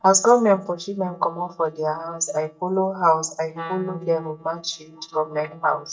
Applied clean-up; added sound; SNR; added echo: neural mask model DeepFilterNet 3.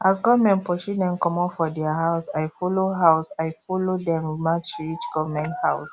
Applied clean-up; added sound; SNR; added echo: none; none; none; none.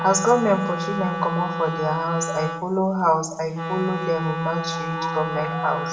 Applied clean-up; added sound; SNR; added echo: none; Wind instrument, woodwind instrument; 5 dB; reverberation time 0.6 s.